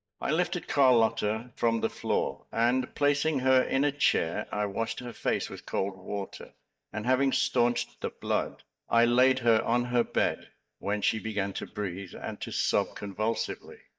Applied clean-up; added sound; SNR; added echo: neural mask model DeepFilterNet 3.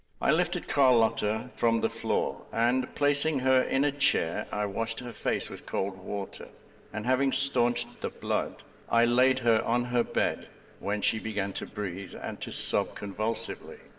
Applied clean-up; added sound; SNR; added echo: neural separator model SepFormer DNS4.